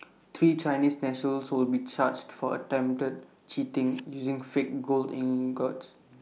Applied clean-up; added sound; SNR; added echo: none; none; none; none.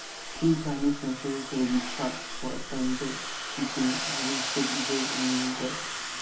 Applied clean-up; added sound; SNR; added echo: none; Domestic sounds, home sounds; 3 dB; reverberation time 0.4 s.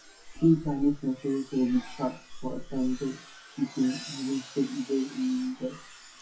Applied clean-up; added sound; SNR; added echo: classical method WPE with log-MMSE.